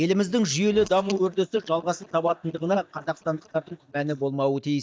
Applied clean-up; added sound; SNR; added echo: neural mask model DeepFilterNet 3.